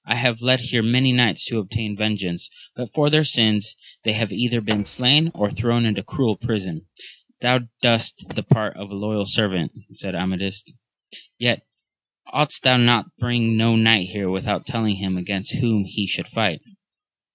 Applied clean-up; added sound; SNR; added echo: neural mask model RNNoise.